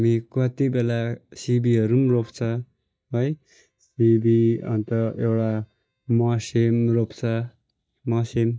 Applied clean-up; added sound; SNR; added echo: neural mask model DeepFilterNet 3.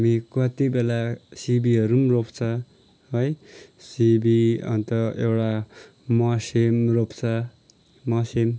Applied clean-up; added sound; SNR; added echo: none; none; none; none.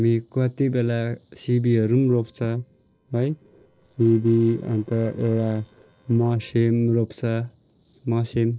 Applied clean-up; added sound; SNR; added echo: neural separator model SepFormer DNS4.